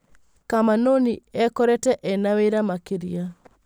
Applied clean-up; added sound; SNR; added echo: none; none; none; none.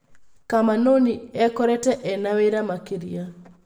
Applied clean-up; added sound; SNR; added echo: none; none; none; reverberation time 0.6 s.